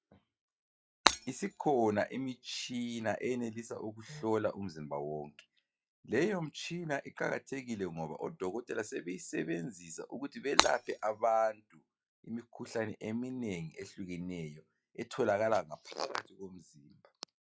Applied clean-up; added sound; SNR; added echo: classical method log-MMSE.